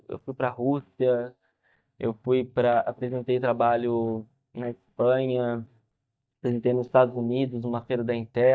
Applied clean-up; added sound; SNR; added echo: neural mask model DeepFilterNet 3.